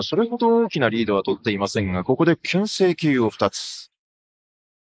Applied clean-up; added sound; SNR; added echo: neural mask model Resemble Enhance denoiser.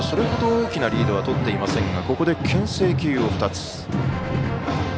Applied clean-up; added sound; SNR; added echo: none; Engine / Car; 16 dB; none.